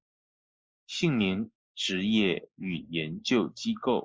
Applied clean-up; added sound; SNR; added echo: neural mask model Resemble Enhance denoiser.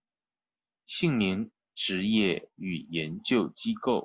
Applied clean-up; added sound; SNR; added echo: none; none; none; none.